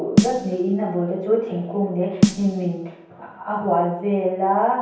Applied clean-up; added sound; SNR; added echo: none; Snare drum; 3 dB; reverberation time 0.9 s.